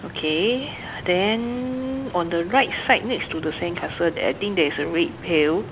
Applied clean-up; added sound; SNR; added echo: none; Stream; 16 dB; none.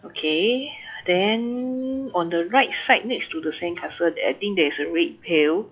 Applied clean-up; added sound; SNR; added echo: classical method log-MMSE.